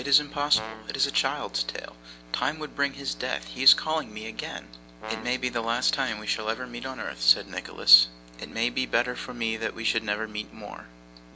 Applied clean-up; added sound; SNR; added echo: none; Brass instrument; 13 dB; none.